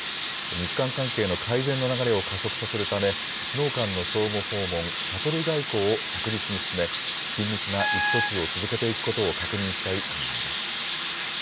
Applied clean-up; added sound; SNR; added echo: none; Sink (filling or washing) / Water tap, faucet + Wind instrument, woodwind instrument; 1 dB; none.